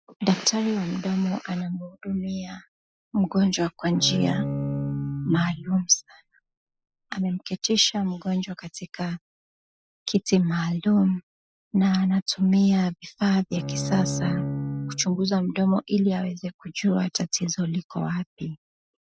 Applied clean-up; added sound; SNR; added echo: classical method Wiener filter.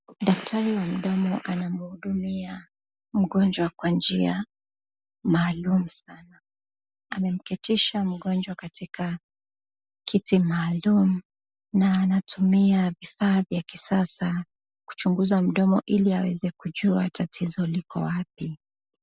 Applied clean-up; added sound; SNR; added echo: none; none; none; none.